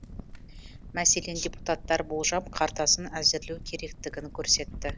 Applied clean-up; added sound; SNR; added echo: none; Crackle; 12 dB; none.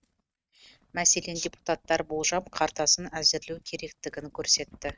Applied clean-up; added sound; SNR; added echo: neural mask model RNNoise.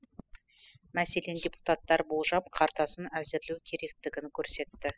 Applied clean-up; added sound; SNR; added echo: classical method spectral subtraction.